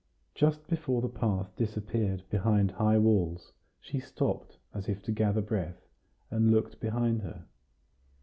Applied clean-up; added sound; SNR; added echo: none; none; none; none.